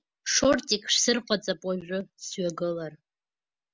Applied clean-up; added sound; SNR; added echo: none; none; none; none.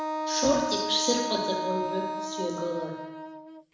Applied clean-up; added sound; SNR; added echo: none; Wind instrument, woodwind instrument; 2 dB; reverberation time 1.0 s.